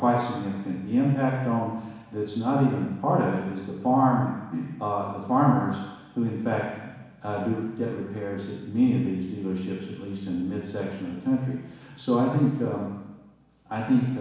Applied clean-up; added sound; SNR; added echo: none; none; none; reverberation time 1.1 s.